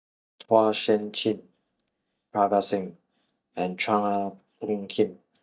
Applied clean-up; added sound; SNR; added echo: neural mask model DeepFilterNet 3.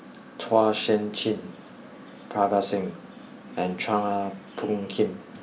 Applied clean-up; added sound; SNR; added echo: none; none; none; none.